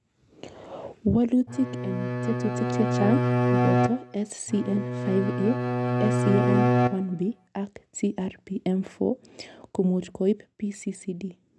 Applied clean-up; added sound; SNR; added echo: none; Bowed string instrument; -3 dB; none.